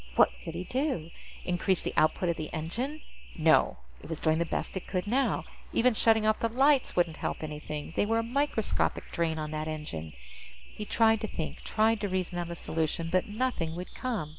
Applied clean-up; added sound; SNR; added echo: none; none; none; none.